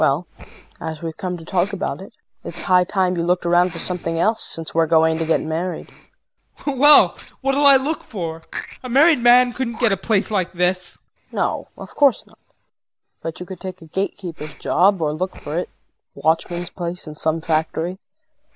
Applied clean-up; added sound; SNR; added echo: none; Respiratory sounds; 18 dB; none.